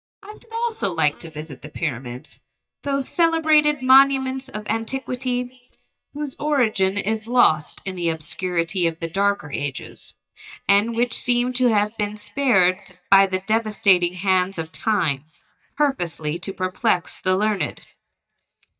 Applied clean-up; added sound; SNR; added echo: neural mask model DeepFilterNet 3.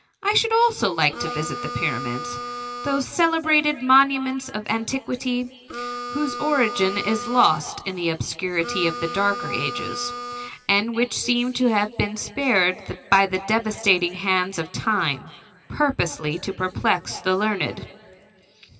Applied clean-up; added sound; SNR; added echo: none; Harmonica; 8 dB; reverberation time 2.7 s.